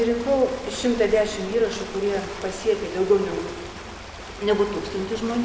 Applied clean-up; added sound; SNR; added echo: none; Ocean; 12 dB; none.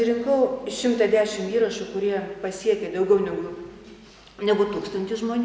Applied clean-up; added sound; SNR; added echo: none; none; none; none.